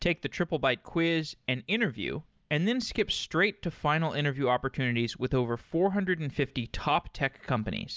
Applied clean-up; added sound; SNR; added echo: none; none; none; none.